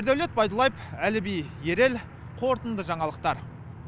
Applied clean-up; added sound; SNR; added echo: none; Guitar; 19 dB; none.